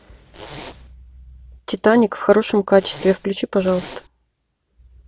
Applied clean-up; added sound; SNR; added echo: none; Zipper (clothing); 15 dB; none.